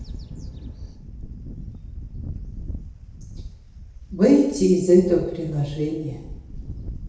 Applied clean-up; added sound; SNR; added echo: none; Wind / Bird; 11 dB; reverberation time 0.9 s.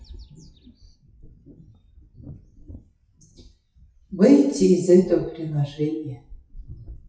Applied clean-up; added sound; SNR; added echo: classical method WPE with log-MMSE.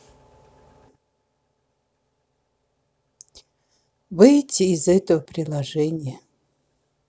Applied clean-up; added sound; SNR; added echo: none; none; none; none.